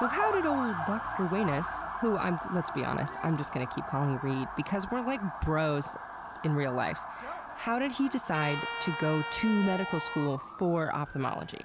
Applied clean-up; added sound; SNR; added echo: none; Trumpet + Motor vehicle (road) / Siren; 6 dB; none.